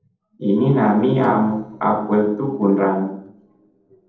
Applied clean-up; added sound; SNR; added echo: neural separator model SepFormer DNS4.